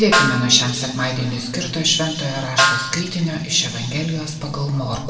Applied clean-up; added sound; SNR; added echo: none; Snare drum; 3 dB; reverberation time 1.9 s.